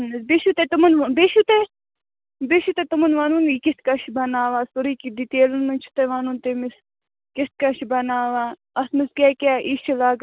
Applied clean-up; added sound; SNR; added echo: none; none; none; none.